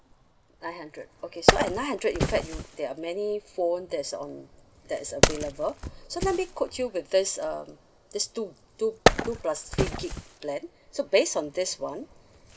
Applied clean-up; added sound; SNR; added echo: none; Wood; 0 dB; none.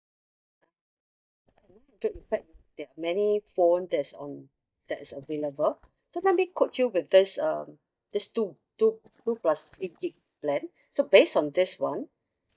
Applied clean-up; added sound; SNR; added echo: neural mask model DeepFilterNet 3.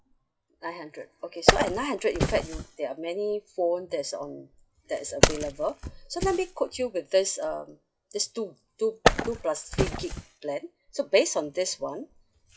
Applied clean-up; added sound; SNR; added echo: classical method log-MMSE.